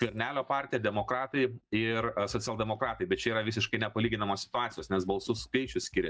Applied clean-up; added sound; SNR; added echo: neural mask model DeepFilterNet 3.